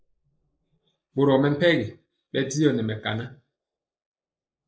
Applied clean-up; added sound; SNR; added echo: neural mask model Resemble Enhance denoiser.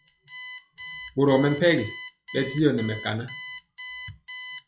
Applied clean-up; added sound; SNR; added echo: classical method log-MMSE.